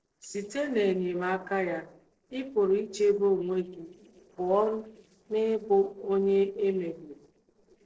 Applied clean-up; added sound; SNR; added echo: neural separator model SepFormer DNS4.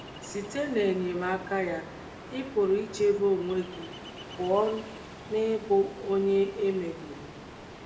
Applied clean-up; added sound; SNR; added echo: none; Ocean; 14 dB; reverberation time 0.6 s.